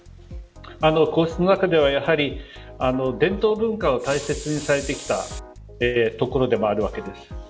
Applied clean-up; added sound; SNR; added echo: none; Hiss; 14 dB; none.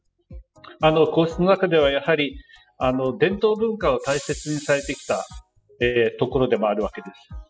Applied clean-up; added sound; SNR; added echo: classical method spectral subtraction.